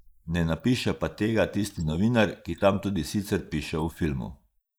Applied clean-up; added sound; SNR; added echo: neural mask model Resemble Enhance denoiser.